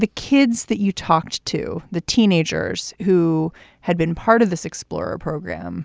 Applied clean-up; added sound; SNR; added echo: none; none; none; none.